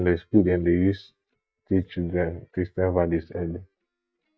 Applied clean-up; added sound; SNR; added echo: neural mask model DeepFilterNet 3.